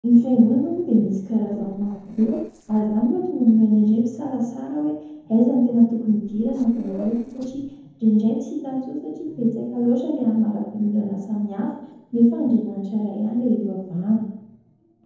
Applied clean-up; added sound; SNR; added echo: neural separator model SepFormer DNS4.